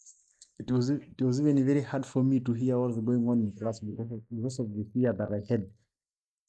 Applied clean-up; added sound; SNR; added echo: neural mask model Resemble Enhance denoiser.